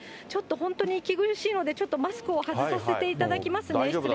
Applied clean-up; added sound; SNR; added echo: none; none; none; none.